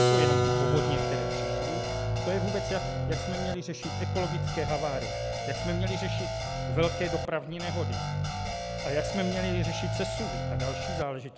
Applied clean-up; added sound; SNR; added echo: none; Guitar + Keyboard (musical); -4 dB; none.